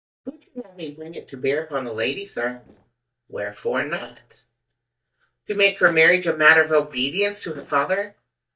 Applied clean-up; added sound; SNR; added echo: neural mask model DeepFilterNet 3.